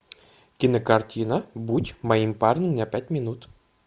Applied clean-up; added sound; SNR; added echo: none; none; none; none.